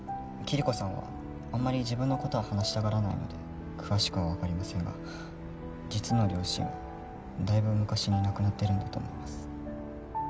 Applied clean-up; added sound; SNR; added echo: none; none; none; none.